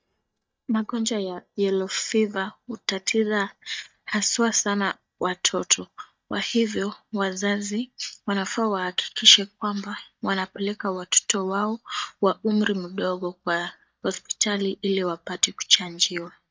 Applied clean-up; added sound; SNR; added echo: neural mask model DeepFilterNet 3.